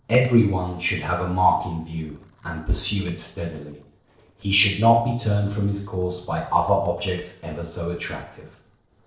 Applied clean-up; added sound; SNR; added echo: neural separator model SepFormer DNS4.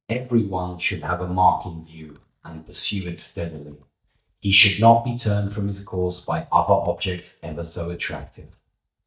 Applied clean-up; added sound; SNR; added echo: neural mask model DeepFilterNet 3.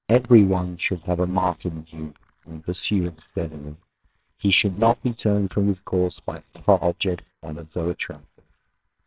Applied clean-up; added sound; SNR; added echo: neural separator model SepFormer WHAMR!.